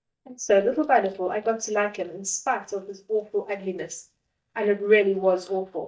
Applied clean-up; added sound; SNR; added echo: neural mask model DeepFilterNet 3.